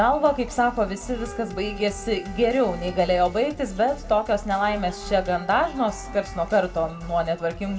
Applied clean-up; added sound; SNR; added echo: none; Wind instrument, woodwind instrument; 18 dB; reverberation time 1.2 s.